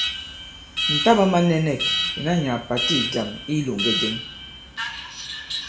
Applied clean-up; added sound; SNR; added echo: none; Alarm; 4 dB; reverberation time 1.0 s.